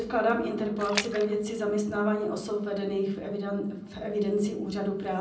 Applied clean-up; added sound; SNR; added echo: none; Splash, splatter; 6 dB; reverberation time 0.6 s.